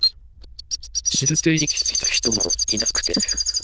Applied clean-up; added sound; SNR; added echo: neural diffusion model UNIVERSE++.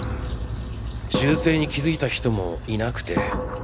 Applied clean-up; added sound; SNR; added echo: none; Chirp, tweet; 2 dB; none.